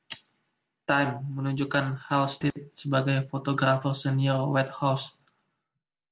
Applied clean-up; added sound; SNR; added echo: none; none; none; none.